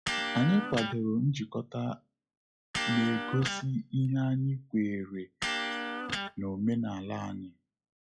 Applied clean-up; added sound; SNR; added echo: classical method log-MMSE.